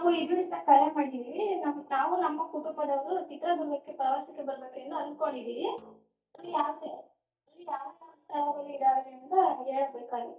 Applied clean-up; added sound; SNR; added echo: neural mask model DeepFilterNet 3.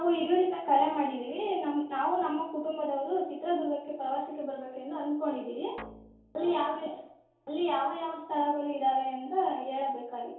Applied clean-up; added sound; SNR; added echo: none; Guitar; 18 dB; reverberation time 2.4 s.